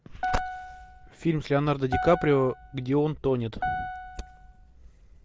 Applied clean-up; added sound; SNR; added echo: none; Piano; 8 dB; none.